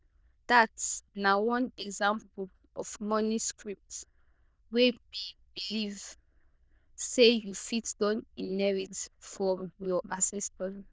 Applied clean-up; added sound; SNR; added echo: neural diffusion model UNIVERSE++.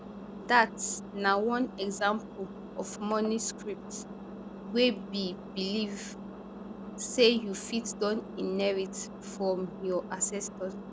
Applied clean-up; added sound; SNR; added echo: none; Engine; 11 dB; none.